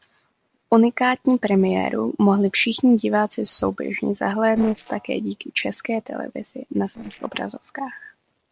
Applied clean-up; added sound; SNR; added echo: neural separator model SepFormer DNS4.